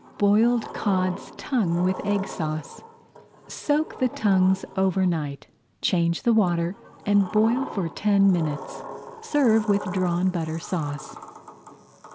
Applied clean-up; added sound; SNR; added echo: none; Sliding door; 15 dB; none.